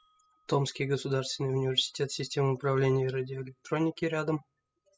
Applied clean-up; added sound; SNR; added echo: classical method spectral subtraction.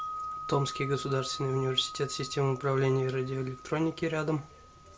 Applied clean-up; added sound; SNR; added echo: none; Wind chime; 11 dB; none.